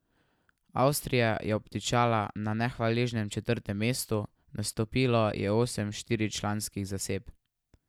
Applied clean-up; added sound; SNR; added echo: none; none; none; none.